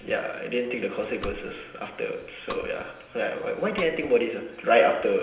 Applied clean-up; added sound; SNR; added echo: none; Domestic sounds, home sounds; 18 dB; reverberation time 0.9 s.